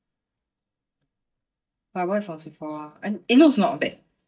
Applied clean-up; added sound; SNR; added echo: neural mask model DeepFilterNet 3.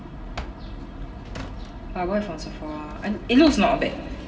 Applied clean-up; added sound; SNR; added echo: none; Drawer open or close; 18 dB; reverberation time 2.6 s.